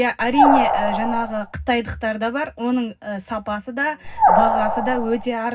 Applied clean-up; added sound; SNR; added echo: none; Animal; -4 dB; reverberation time 0.4 s.